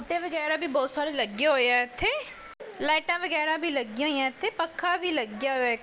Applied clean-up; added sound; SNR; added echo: none; none; none; none.